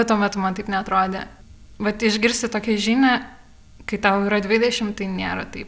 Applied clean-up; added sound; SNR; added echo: none; none; none; none.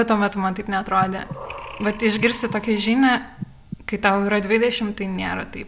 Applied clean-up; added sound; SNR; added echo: none; Breathing; 14 dB; none.